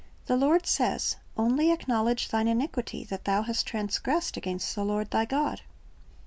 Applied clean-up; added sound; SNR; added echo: none; none; none; none.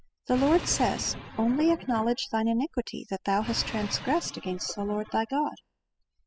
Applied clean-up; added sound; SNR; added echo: classical method spectral subtraction.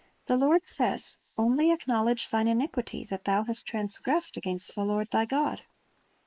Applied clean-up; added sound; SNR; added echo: neural mask model Resemble Enhance denoiser.